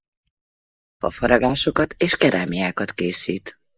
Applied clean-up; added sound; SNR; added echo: neural mask model DeepFilterNet 3.